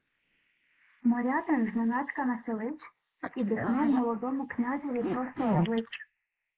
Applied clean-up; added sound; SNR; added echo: neural mask model Resemble Enhance denoiser.